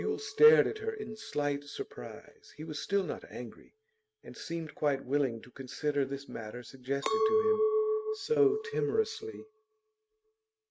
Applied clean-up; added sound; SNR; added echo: neural mask model RNNoise.